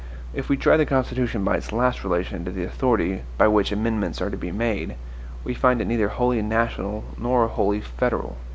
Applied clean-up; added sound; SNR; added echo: none; none; none; none.